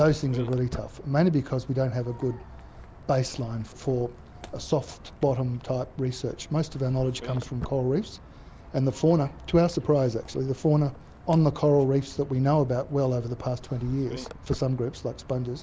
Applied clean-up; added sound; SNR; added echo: none; Walk, footsteps; 16 dB; none.